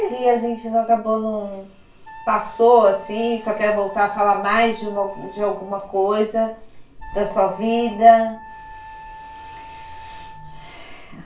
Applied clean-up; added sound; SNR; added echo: none; Wind instrument, woodwind instrument; 20 dB; reverberation time 0.4 s.